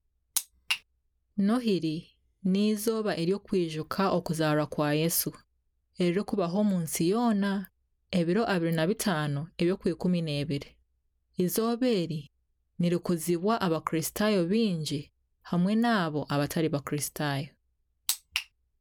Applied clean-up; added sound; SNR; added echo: none; none; none; none.